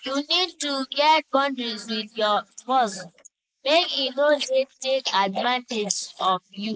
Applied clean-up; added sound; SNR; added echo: neural mask model Resemble Enhance denoiser.